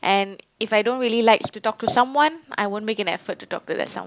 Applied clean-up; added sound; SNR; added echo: none; none; none; none.